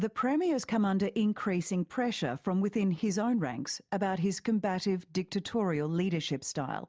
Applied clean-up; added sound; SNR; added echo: none; none; none; none.